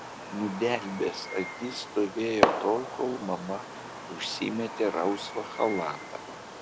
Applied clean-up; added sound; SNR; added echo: none; Fireworks; 3 dB; none.